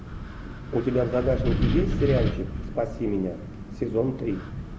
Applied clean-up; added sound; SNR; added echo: none; Wind; 2 dB; none.